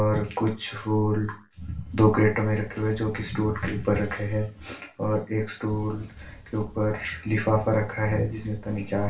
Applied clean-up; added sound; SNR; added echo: none; Wind; 18 dB; reverberation time 0.3 s.